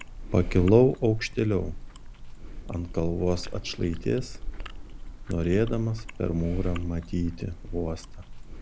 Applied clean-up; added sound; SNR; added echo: none; Chewing, mastication; 8 dB; none.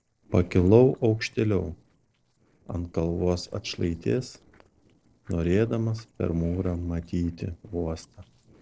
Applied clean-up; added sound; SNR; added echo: neural separator model SepFormer DNS4.